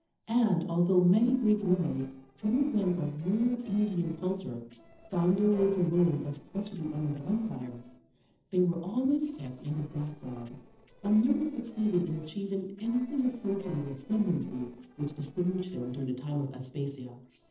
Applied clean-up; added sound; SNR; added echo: neural separator model SepFormer DNS4.